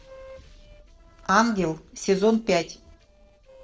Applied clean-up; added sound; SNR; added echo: neural separator model SepFormer DNS4.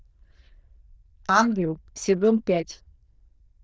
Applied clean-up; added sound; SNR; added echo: neural diffusion model UNIVERSE++.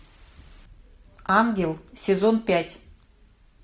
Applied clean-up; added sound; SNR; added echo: none; none; none; none.